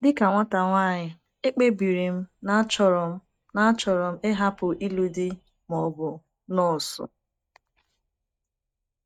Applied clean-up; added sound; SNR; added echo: neural mask model DeepFilterNet 3.